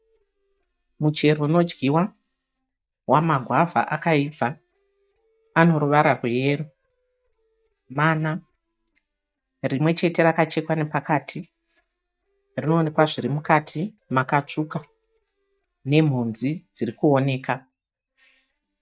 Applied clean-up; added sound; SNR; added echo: neural mask model DeepFilterNet 3.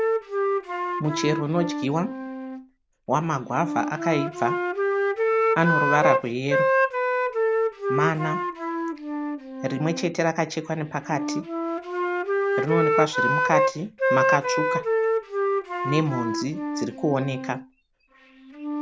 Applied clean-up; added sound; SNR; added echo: none; Wind instrument, woodwind instrument; -2 dB; none.